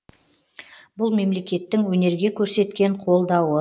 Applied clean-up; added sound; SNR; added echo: none; none; none; none.